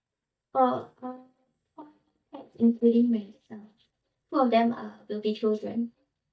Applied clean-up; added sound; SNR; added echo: neural mask model DeepFilterNet 3.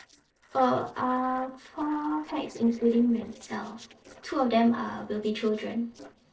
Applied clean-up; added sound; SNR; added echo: neural separator model SepFormer DNS4.